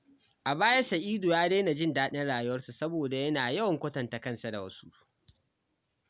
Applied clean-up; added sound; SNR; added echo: none; none; none; none.